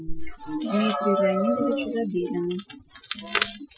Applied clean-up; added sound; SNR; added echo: classical method Wiener filter.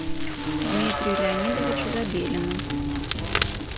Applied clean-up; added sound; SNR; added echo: none; Livestock, farm animals, working animals + Crackle; -3 dB; none.